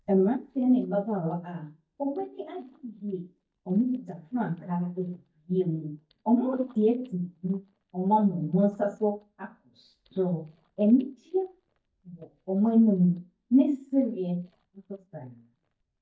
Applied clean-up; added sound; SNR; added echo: neural mask model DeepFilterNet 3.